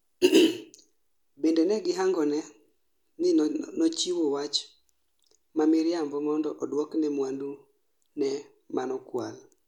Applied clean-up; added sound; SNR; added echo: none; none; none; none.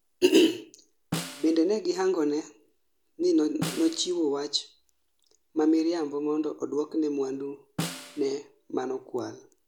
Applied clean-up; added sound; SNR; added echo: none; Snare drum; 12 dB; none.